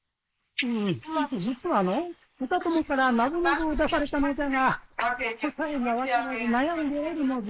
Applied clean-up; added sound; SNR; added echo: neural mask model Resemble Enhance denoiser.